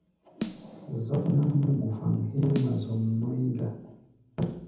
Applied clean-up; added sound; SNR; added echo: none; Snare drum; 15 dB; reverberation time 0.8 s.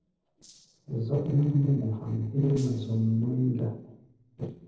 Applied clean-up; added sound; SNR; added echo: neural separator model SepFormer DNS4.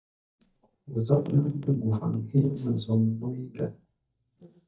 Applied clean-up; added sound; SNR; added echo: neural mask model DeepFilterNet 3.